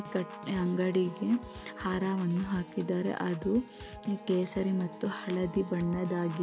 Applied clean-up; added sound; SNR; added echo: none; Piano / Organ + Wind instrument, woodwind instrument; 14 dB; none.